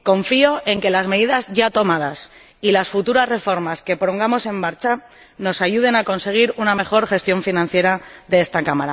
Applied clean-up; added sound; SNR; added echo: none; none; none; none.